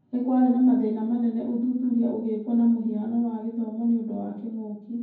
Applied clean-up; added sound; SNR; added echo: none; none; none; reverberation time 0.9 s.